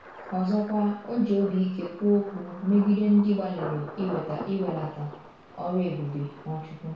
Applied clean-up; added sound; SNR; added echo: none; Thunder; 15 dB; reverberation time 0.6 s.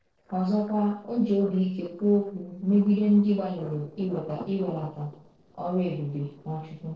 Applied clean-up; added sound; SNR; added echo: neural separator model SepFormer DNS4.